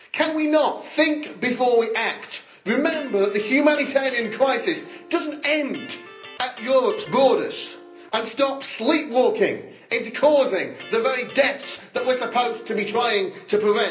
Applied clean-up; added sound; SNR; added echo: none; Electric guitar; 20 dB; reverberation time 0.5 s.